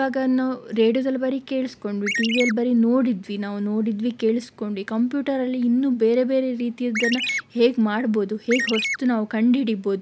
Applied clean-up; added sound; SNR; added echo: none; Chirp, tweet; 3 dB; none.